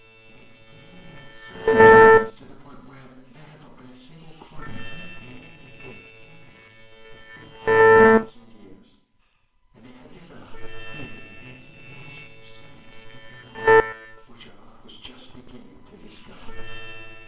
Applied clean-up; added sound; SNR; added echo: neural separator model SepFormer WHAMR!.